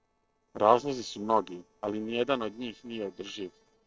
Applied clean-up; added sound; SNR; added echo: neural separator model SepFormer DNS4.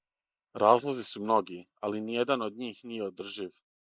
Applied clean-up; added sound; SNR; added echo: neural mask model Resemble Enhance denoiser.